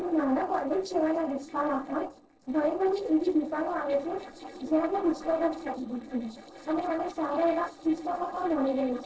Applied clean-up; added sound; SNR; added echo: neural separator model SepFormer DNS4.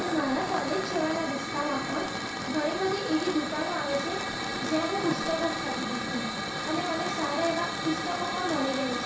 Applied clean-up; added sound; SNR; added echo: none; Hiss / Fire; 1 dB; reverberation time 0.6 s.